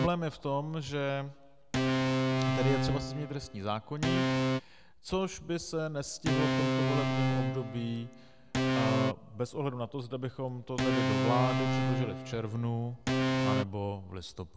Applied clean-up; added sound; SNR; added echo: none; Organ; -3 dB; none.